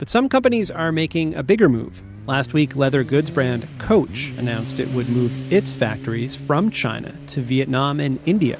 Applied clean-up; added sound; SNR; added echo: none; Motorcycle; 13 dB; none.